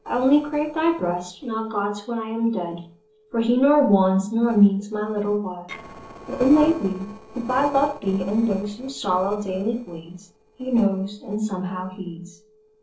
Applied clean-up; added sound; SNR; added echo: neural separator model SepFormer DNS4.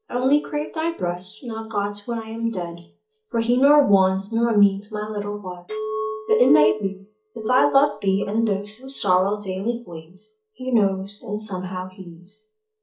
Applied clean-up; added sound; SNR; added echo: neural mask model DeepFilterNet 3.